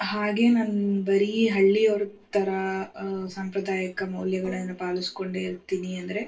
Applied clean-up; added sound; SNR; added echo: neural separator model SepFormer DNS4.